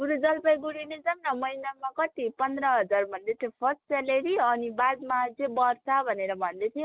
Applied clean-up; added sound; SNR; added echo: none; none; none; none.